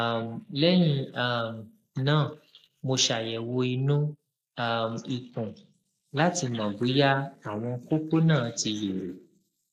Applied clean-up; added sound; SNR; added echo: neural mask model Resemble Enhance denoiser.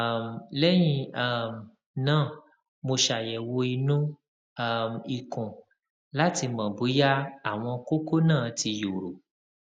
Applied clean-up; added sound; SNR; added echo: none; none; none; none.